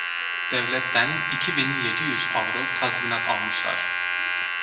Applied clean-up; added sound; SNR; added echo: none; Domestic sounds, home sounds; -3 dB; reverberation time 0.8 s.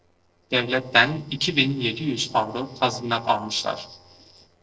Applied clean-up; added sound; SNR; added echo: neural separator model SepFormer DNS4.